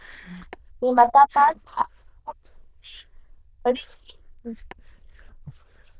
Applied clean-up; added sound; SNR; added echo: neural diffusion model UNIVERSE++.